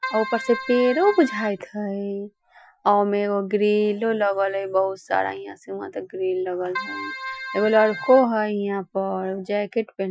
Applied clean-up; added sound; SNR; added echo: classical method Wiener filter.